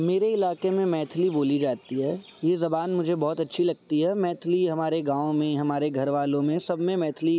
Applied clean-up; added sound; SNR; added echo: none; none; none; none.